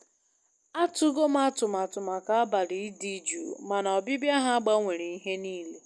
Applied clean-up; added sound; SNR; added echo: none; none; none; none.